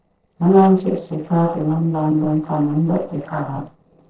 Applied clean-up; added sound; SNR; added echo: neural separator model SepFormer DNS4.